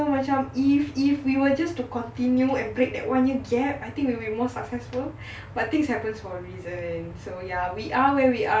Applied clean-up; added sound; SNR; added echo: none; none; none; none.